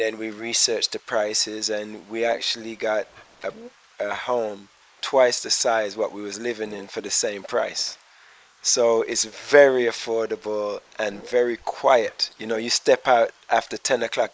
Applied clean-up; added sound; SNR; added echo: neural mask model Resemble Enhance denoiser.